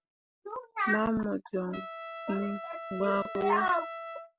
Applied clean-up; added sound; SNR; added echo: none; Trumpet; 11 dB; none.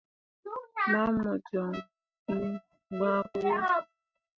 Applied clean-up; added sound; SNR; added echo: neural mask model RNNoise.